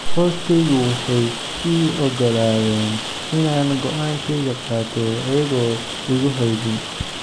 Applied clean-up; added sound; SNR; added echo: none; Rain; 9 dB; none.